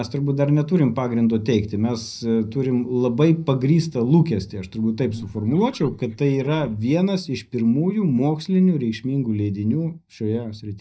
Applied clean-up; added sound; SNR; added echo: neural mask model DeepFilterNet 3.